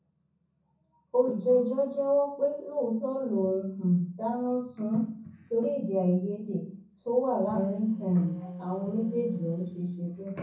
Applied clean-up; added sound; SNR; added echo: none; Wind instrument, woodwind instrument; 13 dB; reverberation time 0.6 s.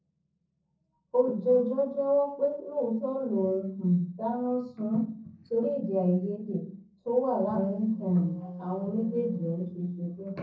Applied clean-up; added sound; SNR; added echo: neural separator model SepFormer DNS4.